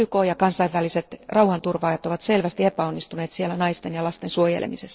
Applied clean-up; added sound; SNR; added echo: neural separator model SepFormer DNS4.